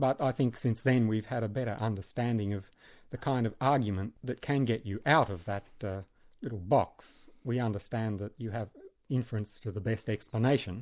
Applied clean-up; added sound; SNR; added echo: none; none; none; none.